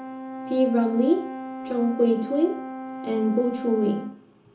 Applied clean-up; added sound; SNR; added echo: none; Brass instrument; 10 dB; reverberation time 0.8 s.